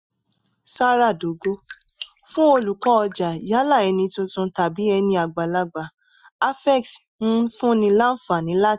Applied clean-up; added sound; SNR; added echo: classical method Wiener filter.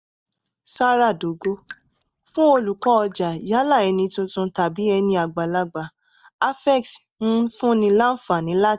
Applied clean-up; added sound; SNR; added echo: neural mask model DeepFilterNet 3.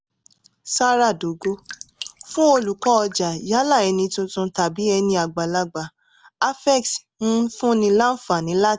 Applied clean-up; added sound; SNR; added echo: none; Drip; 18 dB; none.